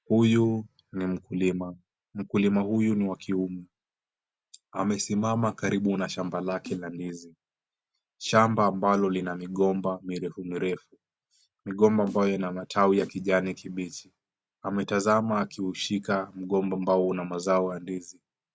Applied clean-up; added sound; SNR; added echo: none; Snare drum; 19 dB; none.